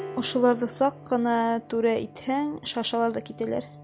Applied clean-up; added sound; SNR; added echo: none; Bowed string instrument + Piano; 17 dB; none.